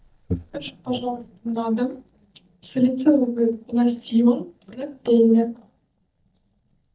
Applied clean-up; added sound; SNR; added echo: neural mask model DeepFilterNet 3.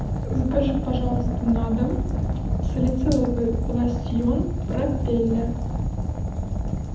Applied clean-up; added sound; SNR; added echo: none; Fire; -1 dB; reverberation time 0.8 s.